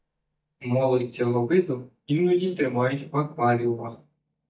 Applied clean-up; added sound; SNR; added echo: neural mask model DeepFilterNet 3.